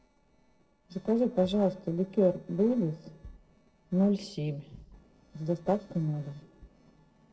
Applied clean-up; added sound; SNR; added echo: neural separator model SepFormer DNS4.